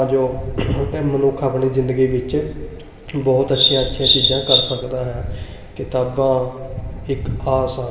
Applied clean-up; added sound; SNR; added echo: none; Bird vocalization, bird call, bird song; -3 dB; reverberation time 2.1 s.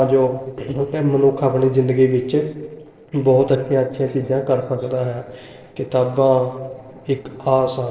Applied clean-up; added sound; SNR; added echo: neural separator model SepFormer DNS4.